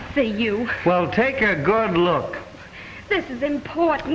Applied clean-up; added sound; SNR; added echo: none; none; none; none.